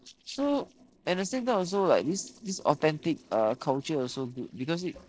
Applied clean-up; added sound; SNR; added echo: neural separator model SepFormer DNS4.